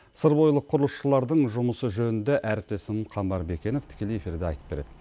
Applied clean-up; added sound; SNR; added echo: none; none; none; none.